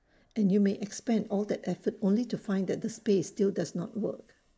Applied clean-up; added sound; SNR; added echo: neural mask model Resemble Enhance denoiser.